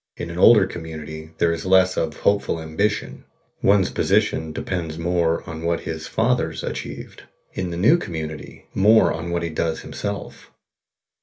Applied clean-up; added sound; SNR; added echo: none; none; none; reverberation time 0.2 s.